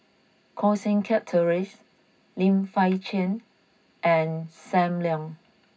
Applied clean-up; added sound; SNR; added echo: none; none; none; reverberation time 0.4 s.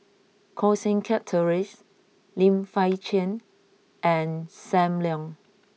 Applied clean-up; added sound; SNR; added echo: none; none; none; none.